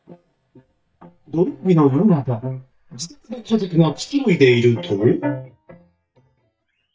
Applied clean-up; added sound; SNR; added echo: neural mask model DeepFilterNet 3.